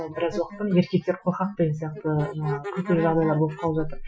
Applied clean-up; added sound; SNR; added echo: classical method Wiener filter.